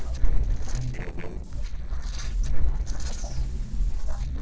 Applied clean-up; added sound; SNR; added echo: neural separator model SepFormer DNS4.